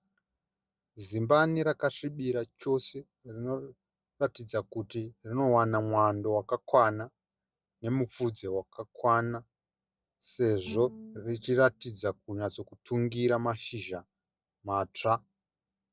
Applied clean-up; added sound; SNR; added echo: neural separator model SepFormer DNS4.